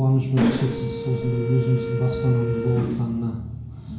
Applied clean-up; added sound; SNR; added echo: none; Mechanisms; 5 dB; reverberation time 0.6 s.